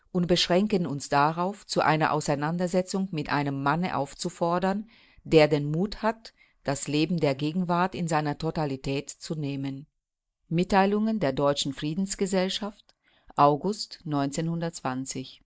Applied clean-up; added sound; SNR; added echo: neural mask model Resemble Enhance denoiser.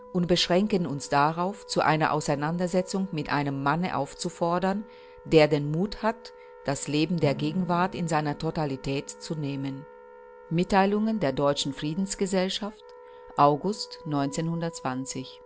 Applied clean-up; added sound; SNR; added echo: none; Drum + Wind instrument, woodwind instrument; 18 dB; none.